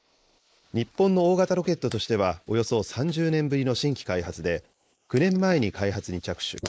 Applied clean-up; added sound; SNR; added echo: neural mask model Resemble Enhance denoiser.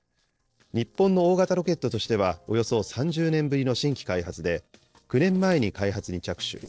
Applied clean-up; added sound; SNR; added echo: neural separator model SepFormer DNS4.